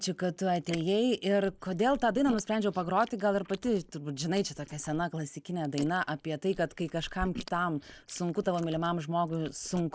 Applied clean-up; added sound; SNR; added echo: neural mask model Resemble Enhance denoiser.